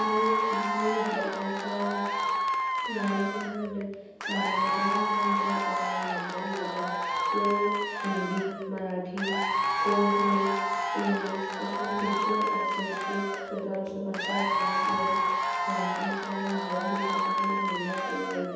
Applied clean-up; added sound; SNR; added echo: none; Applause / Crowd / Cheering; -3 dB; reverberation time 1.1 s.